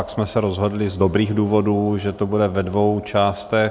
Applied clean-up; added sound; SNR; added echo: none; none; none; none.